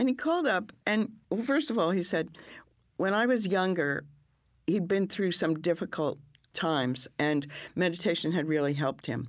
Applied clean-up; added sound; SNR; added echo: none; none; none; none.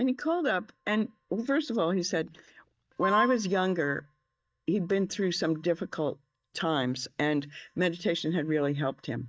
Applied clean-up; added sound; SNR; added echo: neural mask model DeepFilterNet 3.